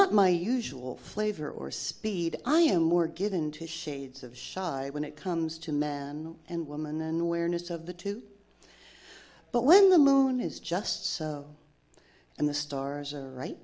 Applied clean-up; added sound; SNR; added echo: none; none; none; none.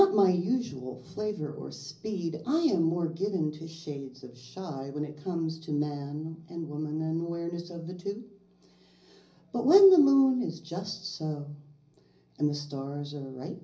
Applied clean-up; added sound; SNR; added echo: none; none; none; reverberation time 0.5 s.